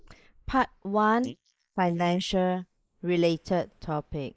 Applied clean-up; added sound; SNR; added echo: neural mask model Resemble Enhance denoiser.